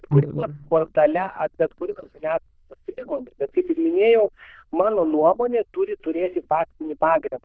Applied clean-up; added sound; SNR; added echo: neural diffusion model UNIVERSE++.